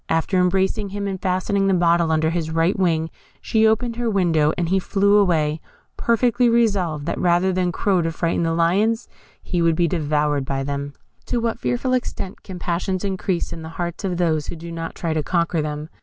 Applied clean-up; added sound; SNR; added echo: none; none; none; none.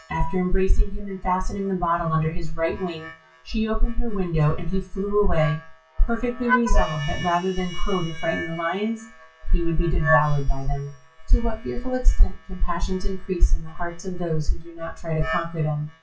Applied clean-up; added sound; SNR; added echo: classical method WPE with log-MMSE.